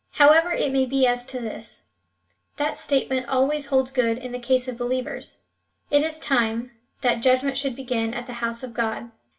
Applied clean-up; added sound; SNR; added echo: none; none; none; reverberation time 0.2 s.